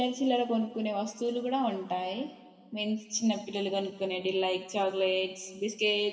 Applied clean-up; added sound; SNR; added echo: none; none; none; reverberation time 2.6 s.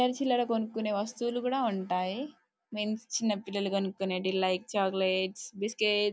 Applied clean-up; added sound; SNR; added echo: none; none; none; none.